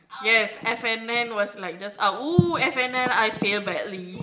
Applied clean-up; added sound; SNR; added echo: none; none; none; reverberation time 0.9 s.